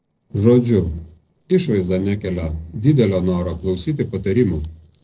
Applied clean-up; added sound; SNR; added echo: neural separator model SepFormer DNS4.